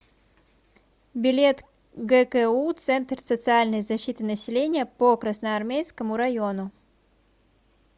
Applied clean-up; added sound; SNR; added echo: none; none; none; none.